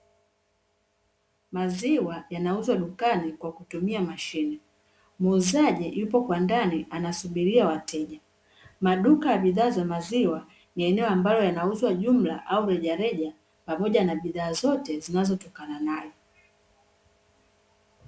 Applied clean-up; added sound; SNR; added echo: none; none; none; none.